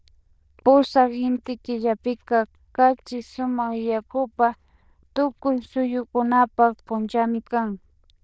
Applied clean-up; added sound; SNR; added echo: neural diffusion model UNIVERSE++.